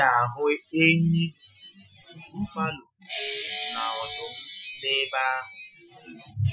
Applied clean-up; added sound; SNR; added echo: classical method Wiener filter.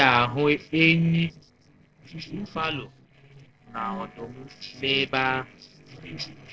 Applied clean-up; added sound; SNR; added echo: neural separator model SepFormer DNS4.